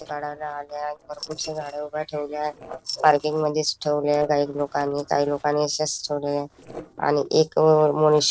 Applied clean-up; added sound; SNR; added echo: neural separator model SepFormer DNS4.